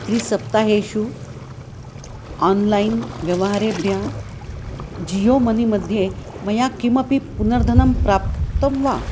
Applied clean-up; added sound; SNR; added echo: none; Waves, surf; 6 dB; none.